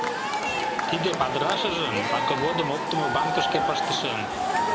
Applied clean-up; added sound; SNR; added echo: none; Crowd / Cheering; -3 dB; none.